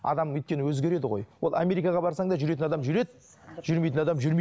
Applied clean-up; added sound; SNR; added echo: none; none; none; none.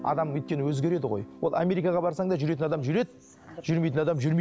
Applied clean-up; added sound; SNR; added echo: none; Guitar; 20 dB; none.